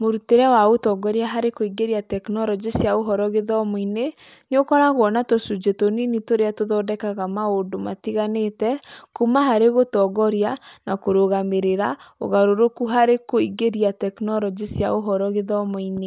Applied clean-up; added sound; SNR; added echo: none; none; none; none.